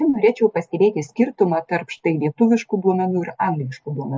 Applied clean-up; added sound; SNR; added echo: none; none; none; none.